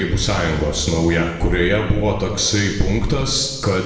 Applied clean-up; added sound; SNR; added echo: none; none; none; reverberation time 1.1 s.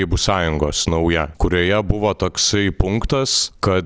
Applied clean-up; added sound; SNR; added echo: none; none; none; none.